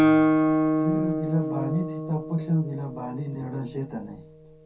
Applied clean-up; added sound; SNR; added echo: none; Guitar; -5 dB; reverberation time 0.3 s.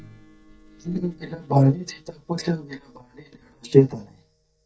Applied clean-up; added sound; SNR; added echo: neural mask model DeepFilterNet 3.